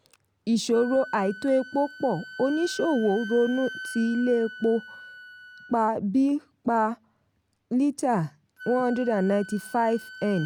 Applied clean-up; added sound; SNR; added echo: none; Wind instrument, woodwind instrument; 16 dB; none.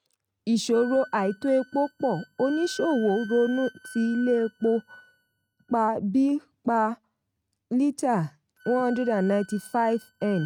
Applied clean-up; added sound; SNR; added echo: neural mask model RNNoise.